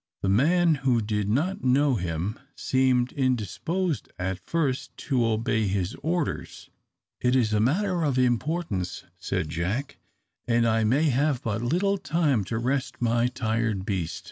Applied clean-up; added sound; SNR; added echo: none; none; none; none.